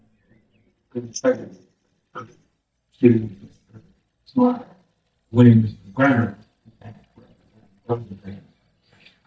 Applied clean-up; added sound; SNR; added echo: neural mask model DeepFilterNet 3.